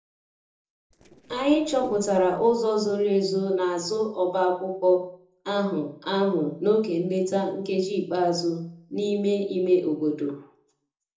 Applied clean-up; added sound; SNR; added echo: neural separator model SepFormer DNS4.